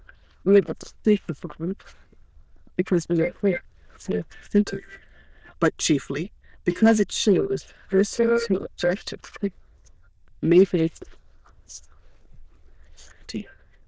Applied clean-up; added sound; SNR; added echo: neural diffusion model UNIVERSE++.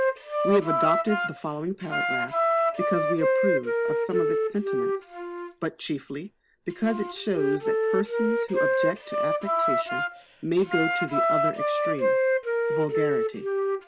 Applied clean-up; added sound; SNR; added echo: none; Wind instrument, woodwind instrument; -4 dB; none.